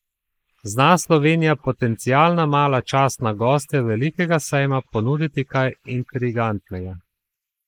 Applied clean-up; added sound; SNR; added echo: neural mask model Resemble Enhance denoiser.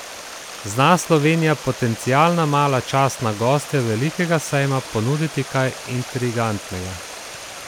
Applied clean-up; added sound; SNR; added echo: none; Stream; 14 dB; none.